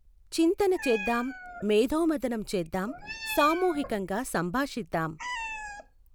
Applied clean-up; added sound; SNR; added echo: none; Meow; 12 dB; none.